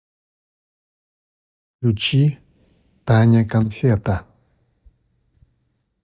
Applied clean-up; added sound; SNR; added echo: neural mask model DeepFilterNet 3.